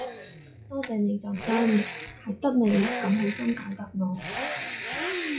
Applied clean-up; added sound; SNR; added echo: classical method WPE with log-MMSE.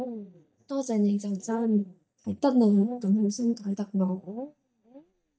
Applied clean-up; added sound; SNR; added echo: neural mask model DeepFilterNet 3.